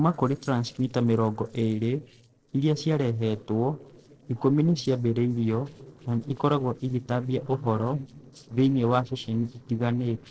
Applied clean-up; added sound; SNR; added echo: neural separator model SepFormer DNS4.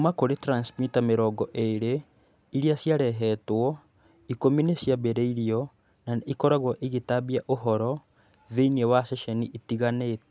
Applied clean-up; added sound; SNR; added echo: none; none; none; none.